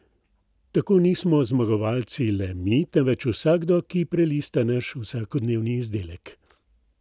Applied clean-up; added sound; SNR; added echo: none; none; none; none.